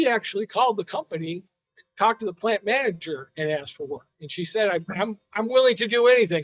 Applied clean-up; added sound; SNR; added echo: neural mask model DeepFilterNet 3.